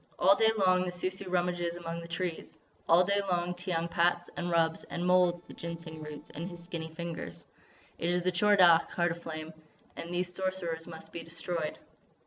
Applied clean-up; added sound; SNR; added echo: neural separator model SepFormer DNS4.